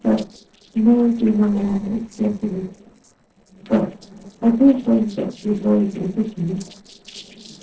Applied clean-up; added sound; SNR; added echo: neural separator model SepFormer DNS4.